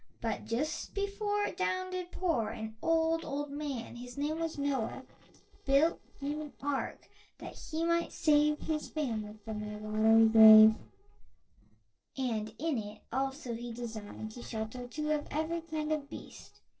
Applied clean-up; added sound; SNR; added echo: neural separator model SepFormer DNS4.